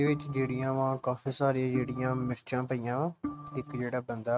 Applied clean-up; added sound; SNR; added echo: neural mask model RNNoise.